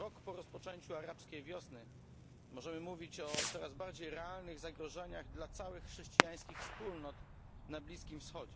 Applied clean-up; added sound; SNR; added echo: none; Fireworks; -4 dB; none.